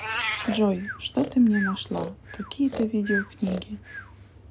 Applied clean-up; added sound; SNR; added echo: none; Meow + Breathing; 8 dB; none.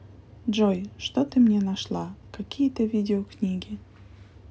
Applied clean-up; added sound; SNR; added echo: none; none; none; none.